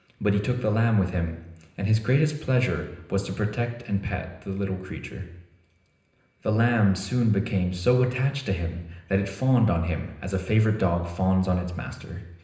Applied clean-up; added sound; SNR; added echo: none; none; none; reverberation time 0.9 s.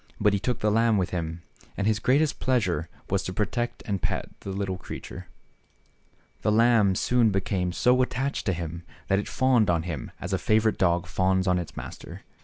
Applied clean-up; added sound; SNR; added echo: none; none; none; none.